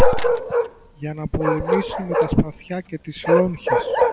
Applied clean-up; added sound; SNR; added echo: none; Bark; 0 dB; none.